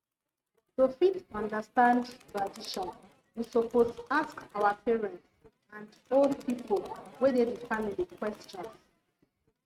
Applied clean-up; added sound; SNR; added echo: neural mask model RNNoise.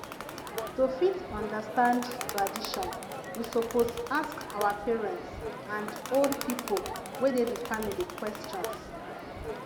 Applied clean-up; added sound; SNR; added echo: none; Crowd; 7 dB; none.